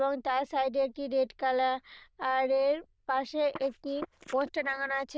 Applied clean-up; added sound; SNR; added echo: neural diffusion model UNIVERSE++.